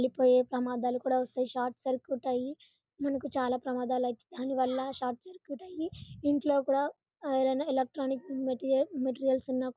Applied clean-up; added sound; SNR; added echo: none; none; none; none.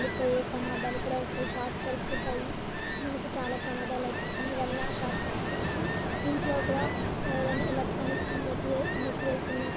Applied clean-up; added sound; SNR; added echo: none; Ocean; -2 dB; none.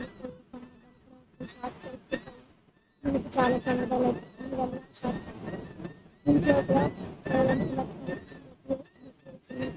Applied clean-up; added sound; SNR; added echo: neural mask model RNNoise.